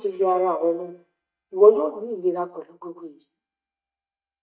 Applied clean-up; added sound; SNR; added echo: neural mask model DeepFilterNet 3.